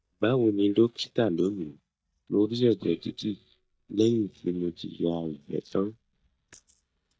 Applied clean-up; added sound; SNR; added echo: neural mask model DeepFilterNet 3.